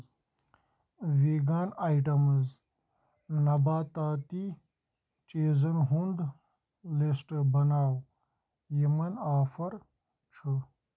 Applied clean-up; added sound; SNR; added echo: none; none; none; none.